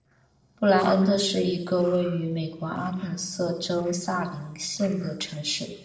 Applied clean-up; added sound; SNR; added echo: neural separator model SepFormer DNS4.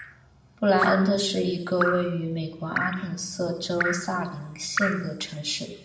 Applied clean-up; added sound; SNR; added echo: none; Drip; 6 dB; reverberation time 0.8 s.